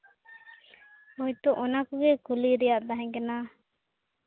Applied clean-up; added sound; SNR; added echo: none; none; none; none.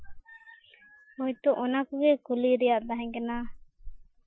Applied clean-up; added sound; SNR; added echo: classical method Wiener filter.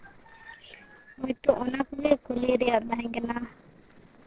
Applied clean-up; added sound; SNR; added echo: neural separator model SepFormer DNS4.